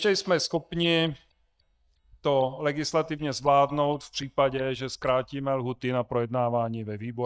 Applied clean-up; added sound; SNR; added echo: neural mask model DeepFilterNet 3.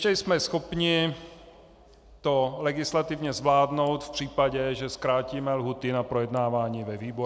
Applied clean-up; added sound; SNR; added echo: none; none; none; none.